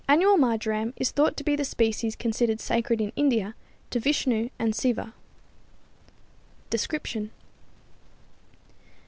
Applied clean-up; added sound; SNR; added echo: none; none; none; none.